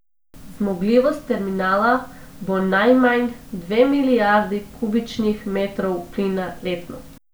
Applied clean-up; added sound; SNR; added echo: none; none; none; none.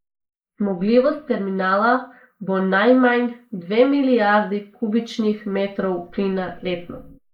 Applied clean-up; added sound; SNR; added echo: neural mask model Resemble Enhance denoiser.